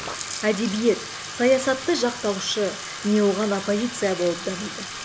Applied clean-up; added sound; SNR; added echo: none; Bathtub (filling or washing); 10 dB; none.